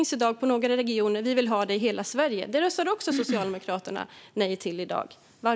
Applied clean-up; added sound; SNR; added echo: none; none; none; none.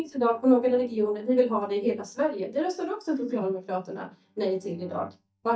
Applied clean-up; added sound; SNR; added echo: neural mask model DeepFilterNet 3.